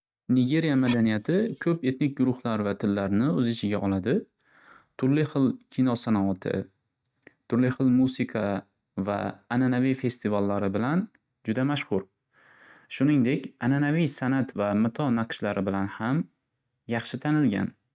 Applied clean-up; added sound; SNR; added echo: neural mask model RNNoise.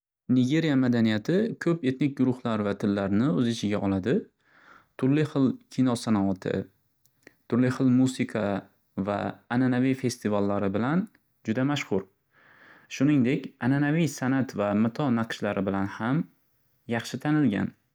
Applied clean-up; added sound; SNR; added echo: none; none; none; none.